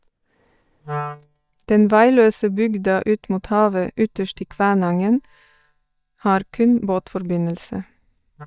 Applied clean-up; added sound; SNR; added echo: neural mask model DeepFilterNet 3.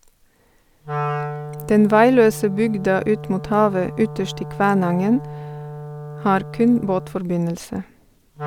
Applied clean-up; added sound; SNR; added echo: none; Wind instrument, woodwind instrument; 11 dB; none.